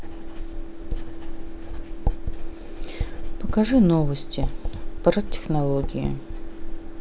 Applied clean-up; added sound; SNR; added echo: none; Writing; 0 dB; none.